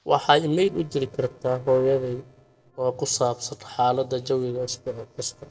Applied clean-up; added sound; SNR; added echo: neural separator model SepFormer DNS4.